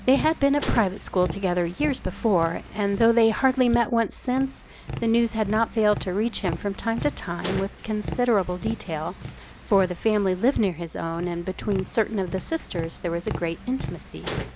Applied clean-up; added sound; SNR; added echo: none; Tap; 11 dB; none.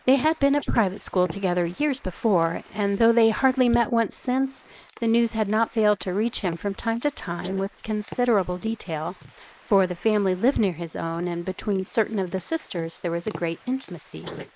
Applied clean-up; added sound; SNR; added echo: neural mask model Resemble Enhance denoiser.